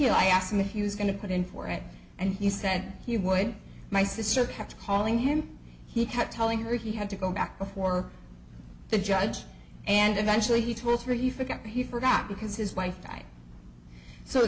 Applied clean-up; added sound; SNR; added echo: none; none; none; none.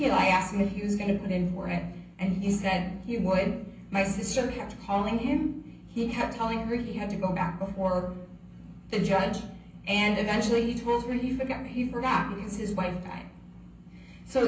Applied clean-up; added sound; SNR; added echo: none; none; none; reverberation time 0.6 s.